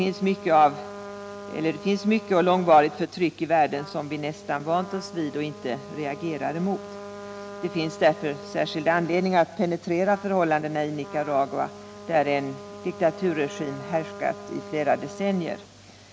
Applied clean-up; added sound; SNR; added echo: none; Trumpet; 15 dB; none.